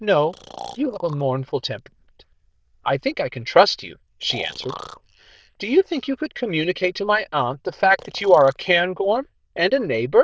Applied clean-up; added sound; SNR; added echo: neural diffusion model UNIVERSE++.